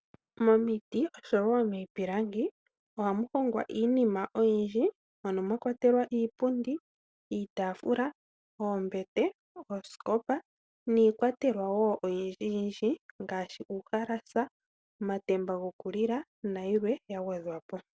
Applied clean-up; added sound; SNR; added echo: none; none; none; none.